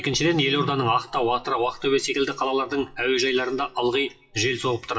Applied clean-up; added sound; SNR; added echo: classical method WPE with log-MMSE.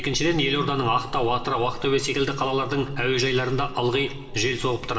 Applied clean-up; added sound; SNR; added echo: none; Writing; 11 dB; reverberation time 1.2 s.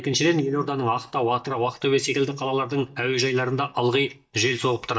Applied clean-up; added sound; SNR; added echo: neural mask model DeepFilterNet 3.